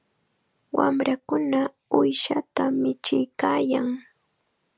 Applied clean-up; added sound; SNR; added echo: none; none; none; none.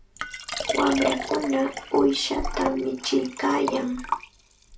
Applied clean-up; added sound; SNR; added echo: none; Liquid; 6 dB; reverberation time 0.3 s.